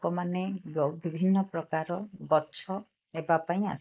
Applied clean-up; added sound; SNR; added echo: neural mask model Resemble Enhance denoiser.